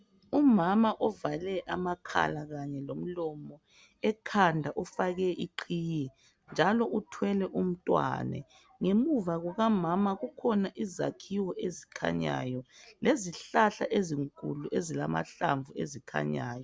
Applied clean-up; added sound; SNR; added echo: none; none; none; none.